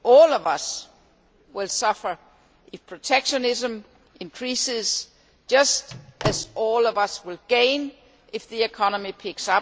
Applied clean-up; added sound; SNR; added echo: none; Slam / Microwave oven; 8 dB; none.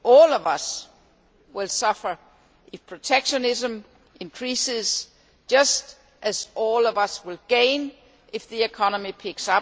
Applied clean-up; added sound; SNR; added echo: none; none; none; none.